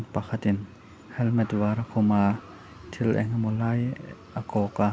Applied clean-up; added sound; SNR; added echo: none; none; none; none.